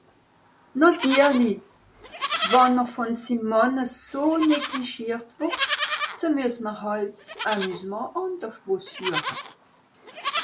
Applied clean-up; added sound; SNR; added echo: none; Livestock, farm animals, working animals; 5 dB; none.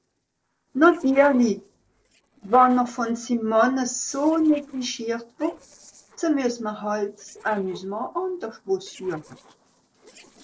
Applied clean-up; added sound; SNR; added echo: neural separator model SepFormer DNS4.